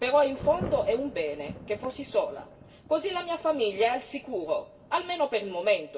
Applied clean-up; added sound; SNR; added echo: none; Thunder / Rain; 16 dB; reverberation time 0.2 s.